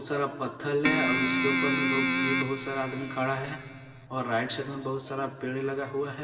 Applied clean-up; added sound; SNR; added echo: none; Keyboard (musical); -2 dB; reverberation time 2.2 s.